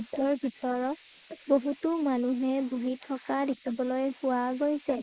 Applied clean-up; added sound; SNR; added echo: neural mask model Resemble Enhance denoiser.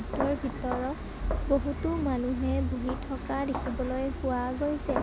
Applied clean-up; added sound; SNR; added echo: none; Walk, footsteps; 2 dB; none.